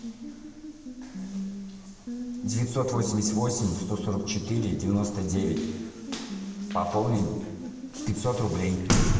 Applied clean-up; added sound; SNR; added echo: none; Water tap, faucet; 3 dB; reverberation time 1.1 s.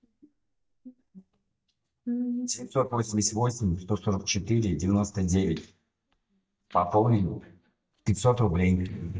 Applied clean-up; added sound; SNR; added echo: neural mask model DeepFilterNet 3.